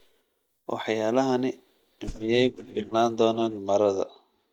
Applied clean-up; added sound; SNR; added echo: neural mask model DeepFilterNet 3.